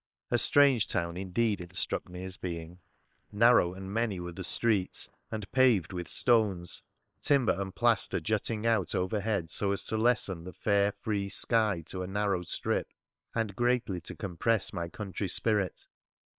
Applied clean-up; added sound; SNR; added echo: neural separator model SepFormer WHAM!.